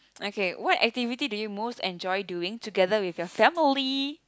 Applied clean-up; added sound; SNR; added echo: none; none; none; none.